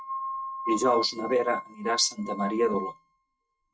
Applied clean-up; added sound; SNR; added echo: neural mask model RNNoise.